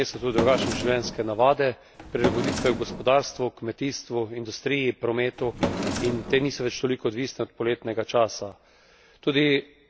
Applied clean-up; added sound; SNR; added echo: none; Drawer open or close; 5 dB; none.